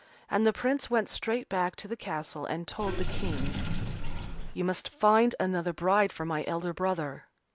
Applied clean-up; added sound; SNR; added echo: none; Sink (filling or washing) / Water; 6 dB; none.